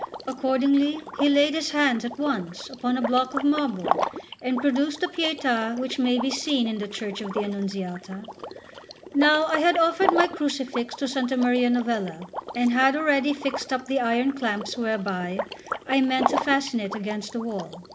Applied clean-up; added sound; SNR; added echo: none; Liquid; 9 dB; none.